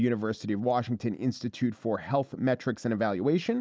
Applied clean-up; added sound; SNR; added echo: none; none; none; none.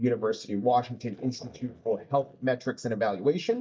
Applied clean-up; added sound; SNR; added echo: neural mask model DeepFilterNet 3.